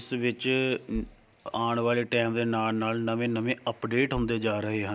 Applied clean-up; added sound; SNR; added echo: none; Bass drum; 14 dB; none.